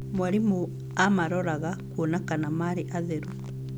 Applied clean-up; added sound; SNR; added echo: none; Organ; 7 dB; none.